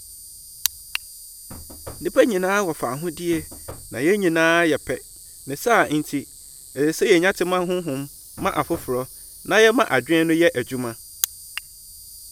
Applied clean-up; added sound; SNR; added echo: none; Knock / Wood + Insect; 18 dB; none.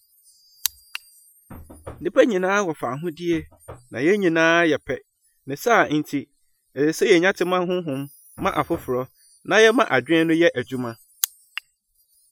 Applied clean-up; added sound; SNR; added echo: classical method Wiener filter.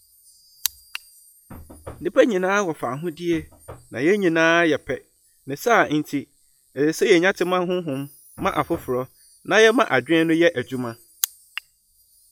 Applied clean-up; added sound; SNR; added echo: classical method log-MMSE.